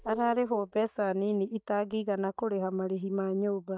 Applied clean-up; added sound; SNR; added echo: neural mask model DeepFilterNet 3.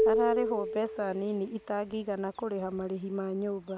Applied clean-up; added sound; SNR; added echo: none; Marimba, xylophone; 1 dB; none.